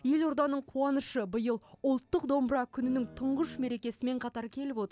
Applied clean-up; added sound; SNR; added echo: none; Guitar; 16 dB; none.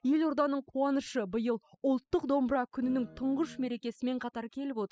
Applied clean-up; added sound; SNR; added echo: classical method spectral subtraction.